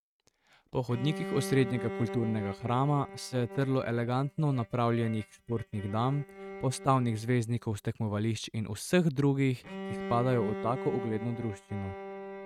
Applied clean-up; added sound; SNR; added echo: neural mask model RNNoise.